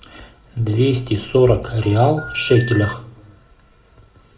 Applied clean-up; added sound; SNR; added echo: none; Telephone; 14 dB; reverberation time 0.5 s.